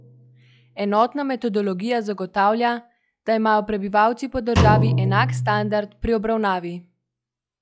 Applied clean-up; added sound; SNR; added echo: classical method log-MMSE.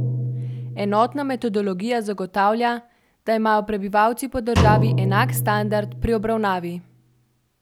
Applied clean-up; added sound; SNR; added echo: none; Drum; 4 dB; none.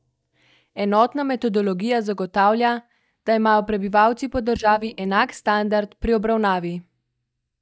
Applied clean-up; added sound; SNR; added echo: neural mask model DeepFilterNet 3.